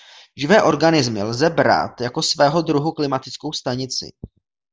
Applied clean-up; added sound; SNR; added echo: none; none; none; none.